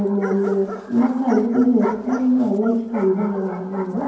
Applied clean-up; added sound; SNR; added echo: none; Bark; 12 dB; reverberation time 0.9 s.